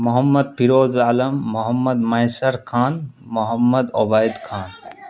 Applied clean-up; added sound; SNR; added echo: none; none; none; none.